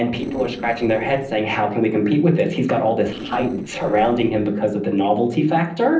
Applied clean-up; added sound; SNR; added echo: neural separator model SepFormer DNS4.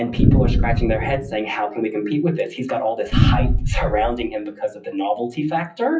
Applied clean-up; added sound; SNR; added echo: classical method WPE with log-MMSE.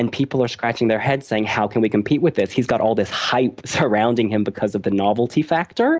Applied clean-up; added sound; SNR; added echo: none; none; none; none.